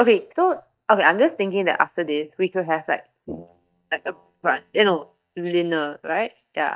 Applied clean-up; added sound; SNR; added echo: neural mask model DeepFilterNet 3.